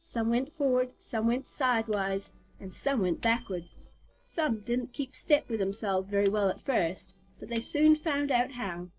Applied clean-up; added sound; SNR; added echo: neural separator model SepFormer DNS4.